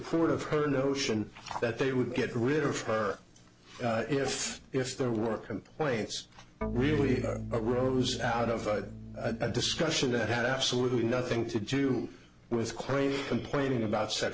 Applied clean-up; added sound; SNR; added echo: none; Organ; 8 dB; none.